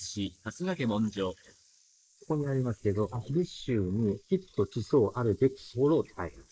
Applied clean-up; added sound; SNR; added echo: neural mask model Resemble Enhance denoiser.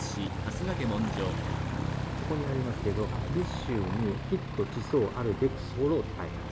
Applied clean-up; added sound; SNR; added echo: none; Aircraft; 2 dB; none.